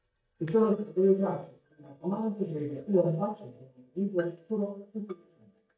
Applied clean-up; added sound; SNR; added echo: neural mask model DeepFilterNet 3.